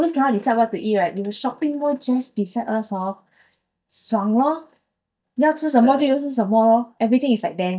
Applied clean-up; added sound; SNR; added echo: neural mask model DeepFilterNet 3.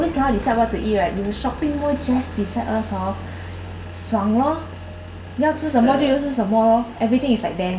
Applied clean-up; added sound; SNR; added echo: none; Engine; 12 dB; none.